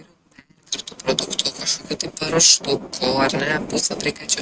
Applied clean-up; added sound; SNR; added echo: neural mask model RNNoise.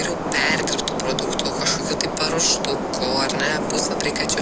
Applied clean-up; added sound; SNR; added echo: none; Subway, metro, underground; 1 dB; none.